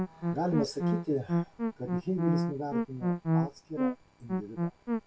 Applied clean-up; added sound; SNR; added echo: none; Musical instrument; -4 dB; none.